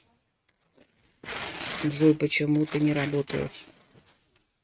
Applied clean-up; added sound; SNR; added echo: neural mask model RNNoise.